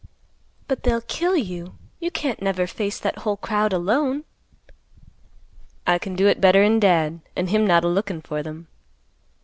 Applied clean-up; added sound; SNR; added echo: none; none; none; none.